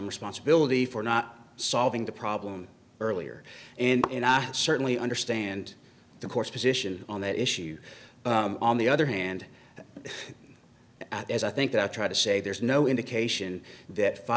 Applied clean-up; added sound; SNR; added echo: none; none; none; none.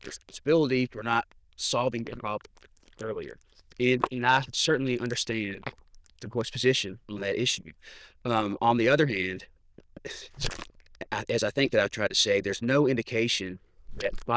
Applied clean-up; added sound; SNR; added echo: neural diffusion model UNIVERSE++.